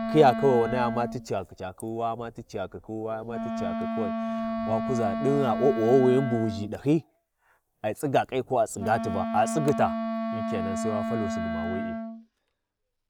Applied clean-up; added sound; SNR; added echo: none; Wind instrument, woodwind instrument; 5 dB; none.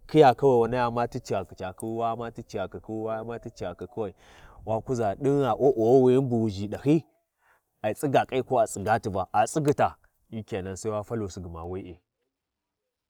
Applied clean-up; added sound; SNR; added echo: none; none; none; none.